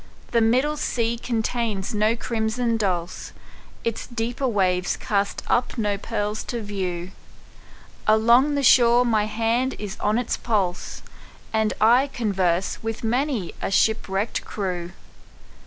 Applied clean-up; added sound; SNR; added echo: none; none; none; none.